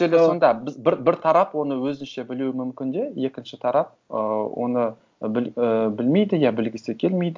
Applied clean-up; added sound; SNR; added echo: none; none; none; none.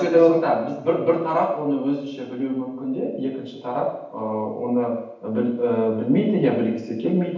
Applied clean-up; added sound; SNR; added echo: none; none; none; reverberation time 0.9 s.